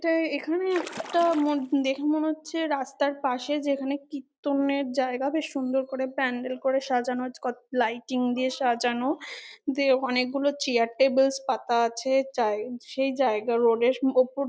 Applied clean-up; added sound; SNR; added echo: none; Splash, splatter; 13 dB; none.